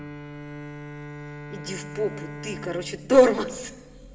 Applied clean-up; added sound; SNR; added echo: none; Bowed string instrument; 13 dB; reverberation time 2.2 s.